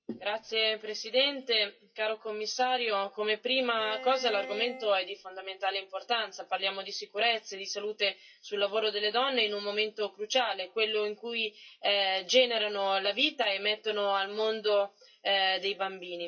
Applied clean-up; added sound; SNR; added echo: classical method WPE with log-MMSE.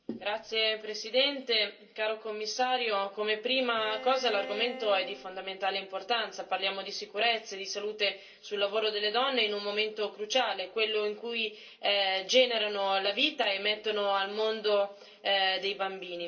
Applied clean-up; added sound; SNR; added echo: none; Bowed string instrument; 13 dB; reverberation time 0.2 s.